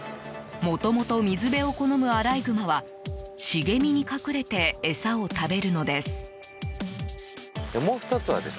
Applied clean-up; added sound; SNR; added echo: none; none; none; none.